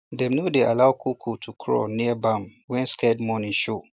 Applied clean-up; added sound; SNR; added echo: none; none; none; none.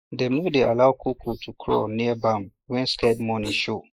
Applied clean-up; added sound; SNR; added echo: neural mask model Resemble Enhance denoiser.